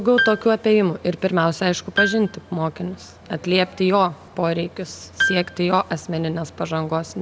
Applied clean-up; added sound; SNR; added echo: none; Piano; 7 dB; none.